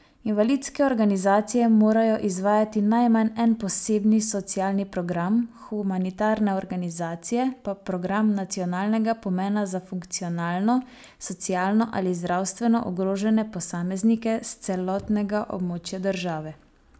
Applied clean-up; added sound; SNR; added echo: none; none; none; none.